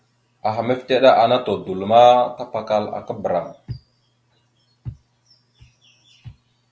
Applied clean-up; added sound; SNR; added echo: none; none; none; none.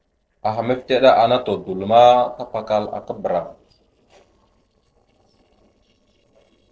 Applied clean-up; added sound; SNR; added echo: neural separator model SepFormer DNS4.